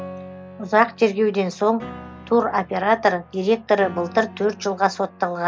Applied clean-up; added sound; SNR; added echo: none; Piano; 18 dB; none.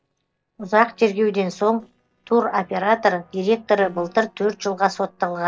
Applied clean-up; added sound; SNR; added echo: neural separator model SepFormer DNS4.